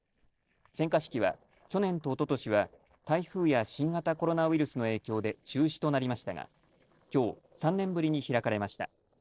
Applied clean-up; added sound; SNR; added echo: neural separator model SepFormer DNS4.